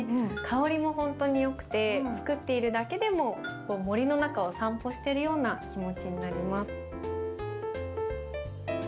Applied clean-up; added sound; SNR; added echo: none; Bell; 20 dB; none.